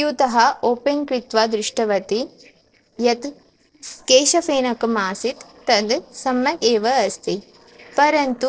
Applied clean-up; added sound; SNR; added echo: neural separator model SepFormer DNS4.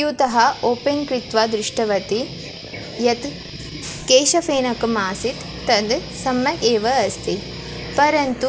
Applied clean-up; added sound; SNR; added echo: none; Guitar; 16 dB; none.